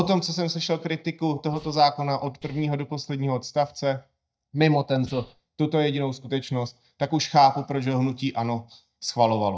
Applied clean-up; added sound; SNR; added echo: neural mask model DeepFilterNet 3.